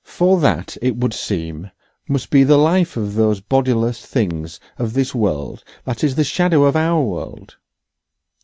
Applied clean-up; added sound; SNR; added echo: none; none; none; none.